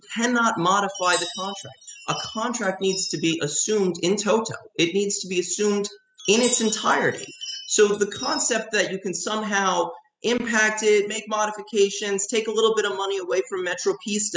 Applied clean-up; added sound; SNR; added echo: classical method spectral subtraction.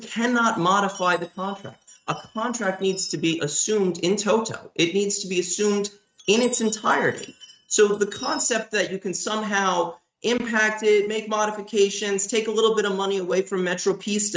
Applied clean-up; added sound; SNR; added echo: neural mask model RNNoise.